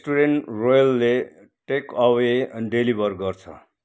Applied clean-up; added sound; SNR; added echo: none; none; none; none.